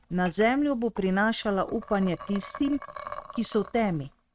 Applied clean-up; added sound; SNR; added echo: neural mask model RNNoise.